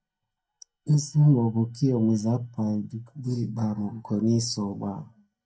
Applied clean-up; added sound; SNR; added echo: neural mask model DeepFilterNet 3.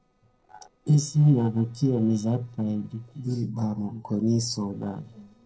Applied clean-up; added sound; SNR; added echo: neural separator model SepFormer DNS4.